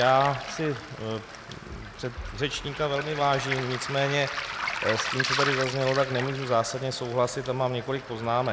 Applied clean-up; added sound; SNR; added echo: none; Waves, surf; 6 dB; none.